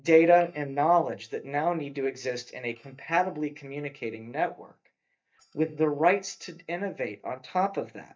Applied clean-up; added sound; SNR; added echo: neural mask model DeepFilterNet 3.